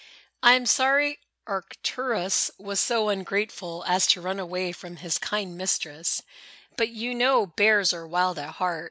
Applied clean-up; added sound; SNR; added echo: none; none; none; none.